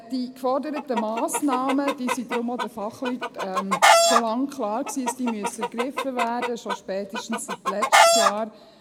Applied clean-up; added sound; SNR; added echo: none; Chicken, rooster; -4 dB; none.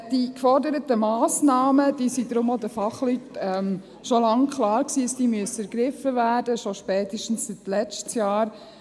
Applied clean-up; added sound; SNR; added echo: none; none; none; none.